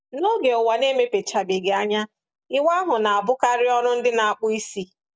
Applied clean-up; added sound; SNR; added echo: none; none; none; none.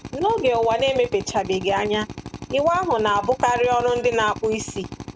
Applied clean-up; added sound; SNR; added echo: none; Drill; 13 dB; none.